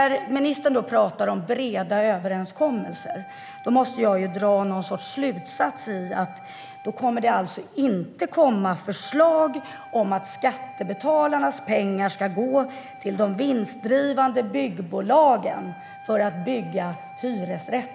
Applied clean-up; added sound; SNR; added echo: none; Wind instrument, woodwind instrument; 19 dB; none.